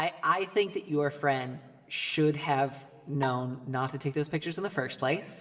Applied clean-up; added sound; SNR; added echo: none; Bowed string instrument; 14 dB; reverberation time 2.3 s.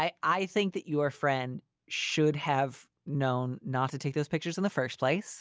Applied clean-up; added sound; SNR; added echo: none; none; none; none.